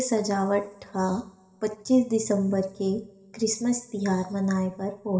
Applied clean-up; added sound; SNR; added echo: none; none; none; reverberation time 1.7 s.